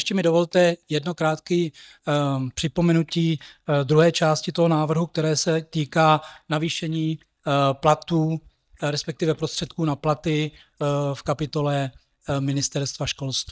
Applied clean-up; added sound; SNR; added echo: neural mask model DeepFilterNet 3.